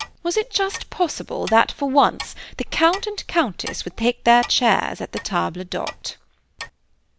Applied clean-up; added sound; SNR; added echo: none; Clock; 17 dB; none.